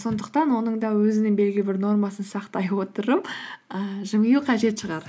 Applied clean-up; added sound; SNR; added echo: none; none; none; none.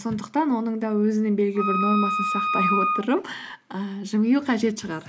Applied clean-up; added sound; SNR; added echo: none; Wind instrument, woodwind instrument; 1 dB; none.